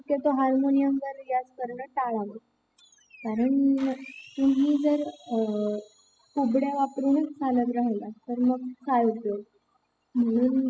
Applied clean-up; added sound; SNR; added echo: classical method spectral subtraction.